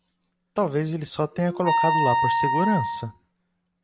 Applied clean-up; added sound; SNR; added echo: none; Wind instrument, woodwind instrument; -1 dB; none.